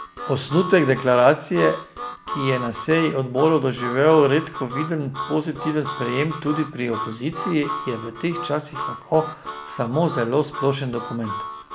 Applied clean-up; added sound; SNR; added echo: none; Harmonica; 10 dB; none.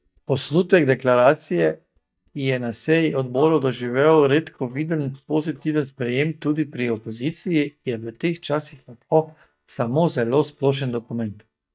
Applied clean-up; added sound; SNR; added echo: neural mask model DeepFilterNet 3.